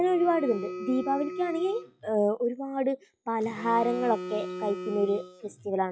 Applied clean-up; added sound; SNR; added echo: classical method log-MMSE.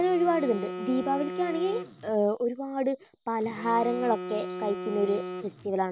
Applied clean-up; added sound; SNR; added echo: none; Telephone; 9 dB; none.